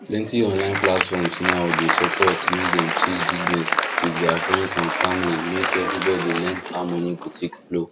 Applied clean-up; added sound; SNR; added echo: none; Applause; 0 dB; none.